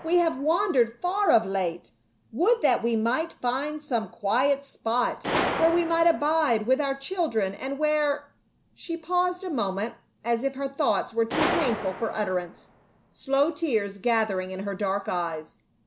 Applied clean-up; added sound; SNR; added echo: none; Gunshot, gunfire; 12 dB; none.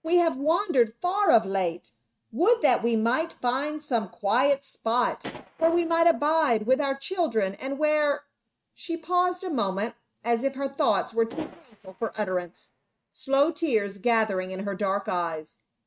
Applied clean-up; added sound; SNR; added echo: neural mask model RNNoise.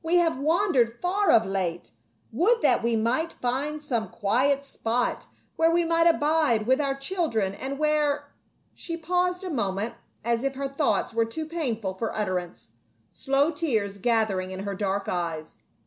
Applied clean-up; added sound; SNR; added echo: none; none; none; none.